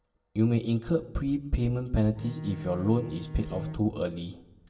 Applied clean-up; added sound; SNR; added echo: none; Bowed string instrument; 11 dB; reverberation time 0.8 s.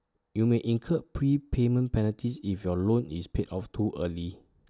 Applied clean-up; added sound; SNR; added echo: none; none; none; none.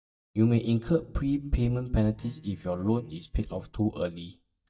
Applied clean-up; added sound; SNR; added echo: neural mask model DeepFilterNet 3.